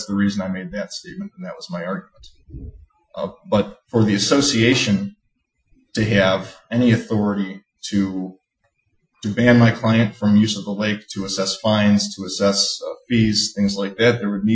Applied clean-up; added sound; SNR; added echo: classical method Wiener filter.